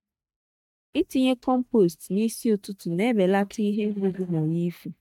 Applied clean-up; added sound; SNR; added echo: neural mask model DeepFilterNet 3.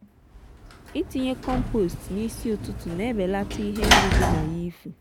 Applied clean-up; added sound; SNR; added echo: none; Sliding door / Slam; -1 dB; none.